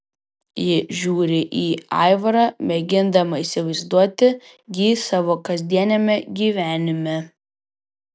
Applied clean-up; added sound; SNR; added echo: none; none; none; none.